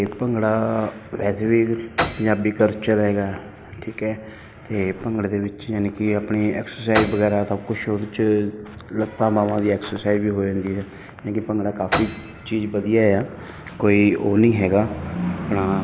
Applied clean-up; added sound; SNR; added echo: none; Piano; 12 dB; none.